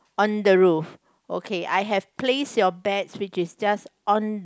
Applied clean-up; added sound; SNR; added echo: none; none; none; none.